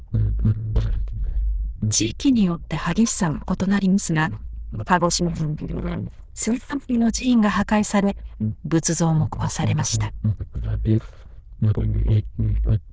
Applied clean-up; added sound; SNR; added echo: neural diffusion model UNIVERSE++.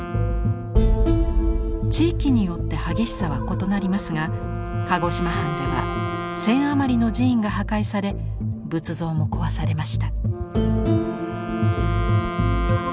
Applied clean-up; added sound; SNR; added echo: none; Wind instrument, woodwind instrument; 12 dB; none.